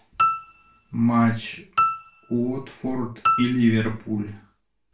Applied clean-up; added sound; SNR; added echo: none; Piano; 3 dB; reverberation time 0.3 s.